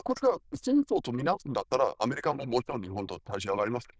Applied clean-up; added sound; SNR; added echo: neural diffusion model UNIVERSE++.